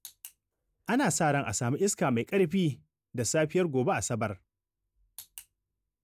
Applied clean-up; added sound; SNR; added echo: none; none; none; none.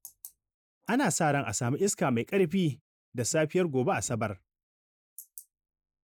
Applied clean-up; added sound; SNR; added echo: neural mask model Resemble Enhance denoiser.